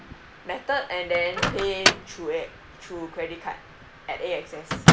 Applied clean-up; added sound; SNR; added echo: none; Microwave oven; -4 dB; none.